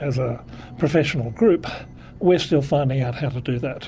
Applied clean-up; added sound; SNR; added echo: none; none; none; none.